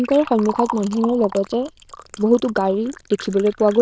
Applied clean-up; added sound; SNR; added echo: neural diffusion model UNIVERSE++.